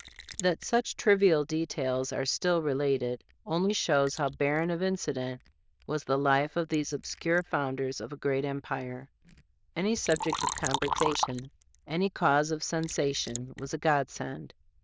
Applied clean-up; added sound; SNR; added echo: neural diffusion model UNIVERSE++.